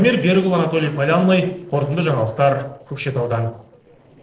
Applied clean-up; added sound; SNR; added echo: neural separator model SepFormer DNS4.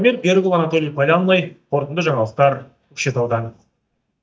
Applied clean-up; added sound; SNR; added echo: neural mask model DeepFilterNet 3.